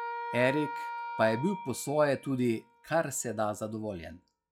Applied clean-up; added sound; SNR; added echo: classical method log-MMSE.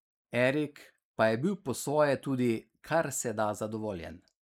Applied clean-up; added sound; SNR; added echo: neural mask model Resemble Enhance denoiser.